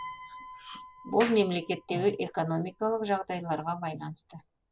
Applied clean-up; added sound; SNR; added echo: none; Piano; 20 dB; none.